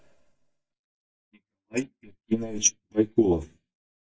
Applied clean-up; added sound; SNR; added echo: neural mask model DeepFilterNet 3.